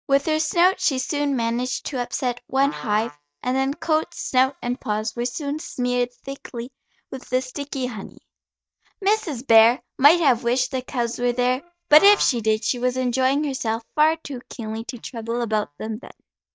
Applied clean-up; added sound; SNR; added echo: neural mask model DeepFilterNet 3.